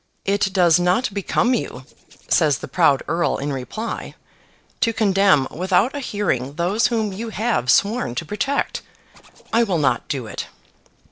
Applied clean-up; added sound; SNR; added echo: neural separator model SepFormer DNS4.